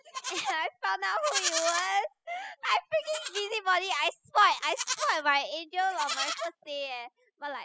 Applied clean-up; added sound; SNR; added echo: classical method spectral subtraction.